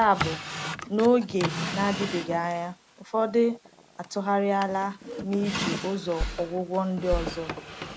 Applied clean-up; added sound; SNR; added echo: none; Drawer open or close + Bass drum; 7 dB; none.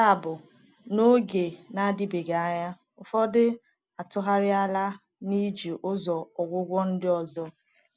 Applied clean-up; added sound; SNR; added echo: none; none; none; none.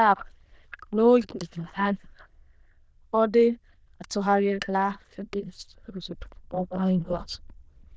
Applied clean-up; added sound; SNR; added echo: neural diffusion model UNIVERSE++.